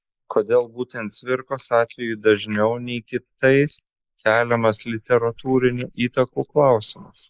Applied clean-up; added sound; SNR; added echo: neural mask model Resemble Enhance denoiser.